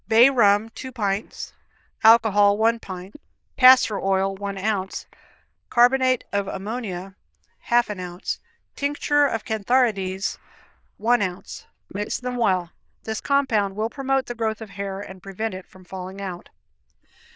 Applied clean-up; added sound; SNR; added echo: neural diffusion model UNIVERSE++.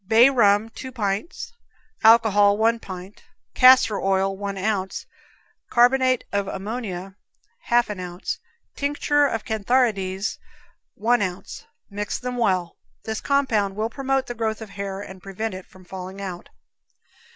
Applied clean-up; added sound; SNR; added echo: none; none; none; none.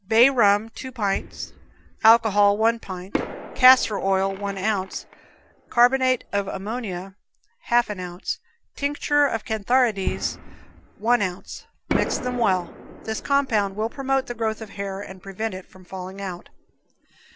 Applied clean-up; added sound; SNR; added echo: none; Fireworks; 13 dB; none.